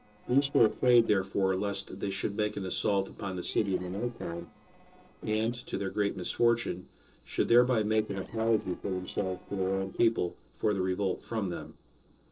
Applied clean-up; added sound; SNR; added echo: neural separator model SepFormer DNS4.